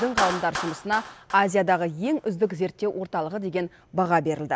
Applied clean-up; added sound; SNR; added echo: none; Clapping; 11 dB; none.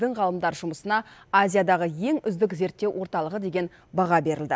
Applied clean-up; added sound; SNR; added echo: none; none; none; none.